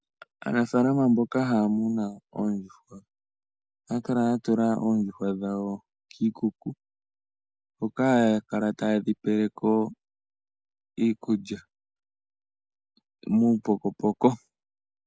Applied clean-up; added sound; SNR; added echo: none; none; none; none.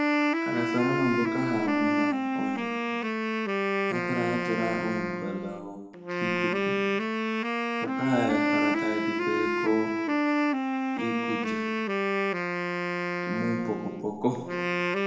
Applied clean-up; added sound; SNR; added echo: none; Wind instrument, woodwind instrument; -5 dB; reverberation time 0.9 s.